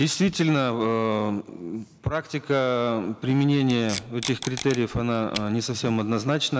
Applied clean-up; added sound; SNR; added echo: neural mask model Resemble Enhance denoiser.